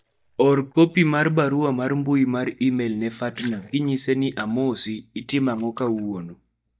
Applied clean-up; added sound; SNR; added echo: neural mask model DeepFilterNet 3.